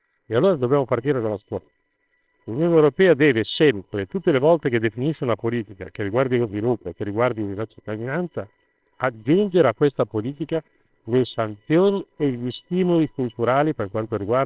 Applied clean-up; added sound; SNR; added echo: neural separator model SepFormer WHAMR!.